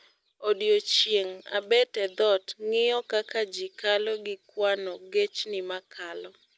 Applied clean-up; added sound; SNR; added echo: none; none; none; none.